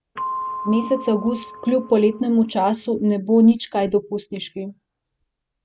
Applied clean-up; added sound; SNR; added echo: none; Percussion; 12 dB; none.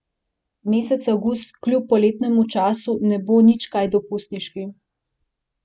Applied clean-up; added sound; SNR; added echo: none; none; none; none.